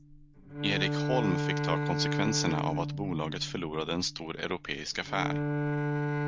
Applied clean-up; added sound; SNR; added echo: none; Bowed string instrument; -1 dB; none.